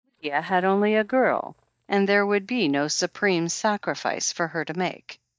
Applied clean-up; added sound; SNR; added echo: neural mask model DeepFilterNet 3.